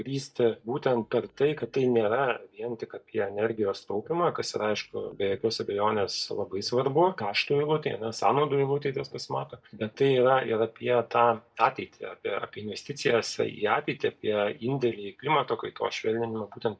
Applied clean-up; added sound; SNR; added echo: neural mask model DeepFilterNet 3.